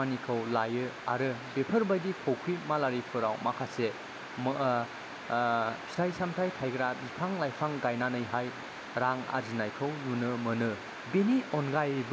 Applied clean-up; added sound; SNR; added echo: none; none; none; none.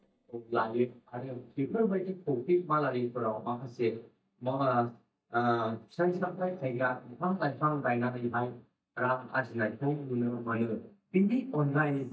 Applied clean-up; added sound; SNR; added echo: neural mask model DeepFilterNet 3.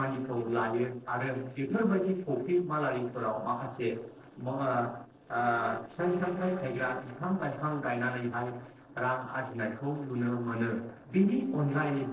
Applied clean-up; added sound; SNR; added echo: neural separator model SepFormer DNS4.